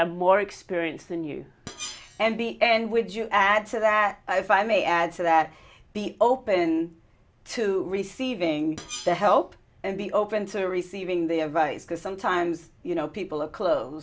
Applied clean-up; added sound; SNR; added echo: none; Screech; 18 dB; none.